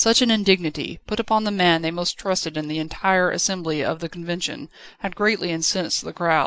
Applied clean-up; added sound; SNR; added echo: neural mask model Resemble Enhance denoiser.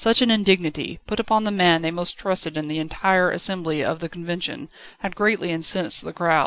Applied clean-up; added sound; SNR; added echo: none; none; none; none.